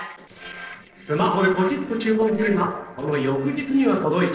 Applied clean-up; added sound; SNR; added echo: neural separator model SepFormer DNS4.